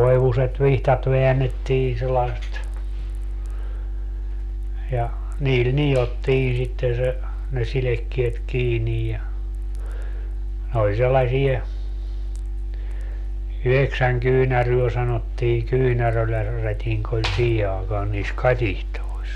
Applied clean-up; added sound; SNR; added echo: none; none; none; none.